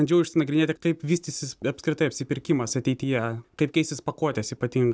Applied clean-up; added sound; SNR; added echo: none; none; none; none.